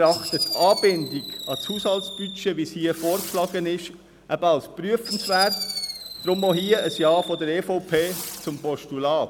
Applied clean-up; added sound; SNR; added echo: none; Fireworks; 9 dB; none.